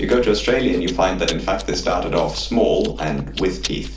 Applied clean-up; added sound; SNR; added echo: none; Chewing, mastication; 10 dB; reverberation time 0.4 s.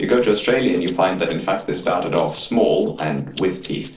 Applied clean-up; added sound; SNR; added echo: neural separator model SepFormer DNS4.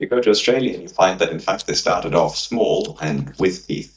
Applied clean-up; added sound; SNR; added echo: neural mask model DeepFilterNet 3.